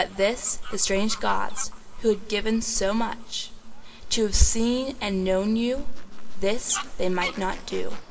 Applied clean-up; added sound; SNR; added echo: none; Fowl; 19 dB; reverberation time 0.2 s.